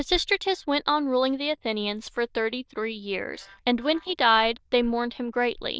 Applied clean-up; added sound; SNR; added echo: neural diffusion model UNIVERSE++.